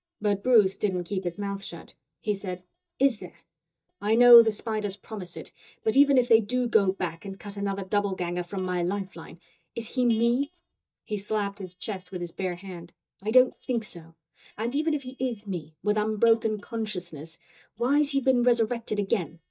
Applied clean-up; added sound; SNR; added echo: neural mask model DeepFilterNet 3.